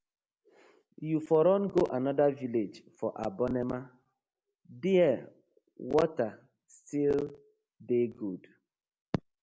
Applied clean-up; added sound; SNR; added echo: none; none; none; none.